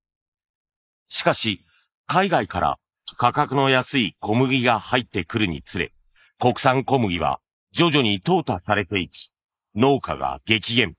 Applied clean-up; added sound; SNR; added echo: neural mask model Resemble Enhance denoiser.